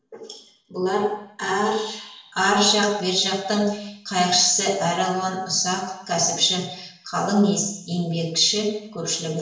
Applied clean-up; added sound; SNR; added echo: none; none; none; reverberation time 0.7 s.